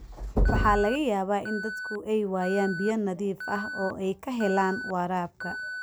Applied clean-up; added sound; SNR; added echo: none; Alarm; 11 dB; none.